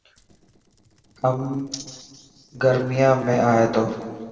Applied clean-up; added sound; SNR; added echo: neural separator model SepFormer DNS4.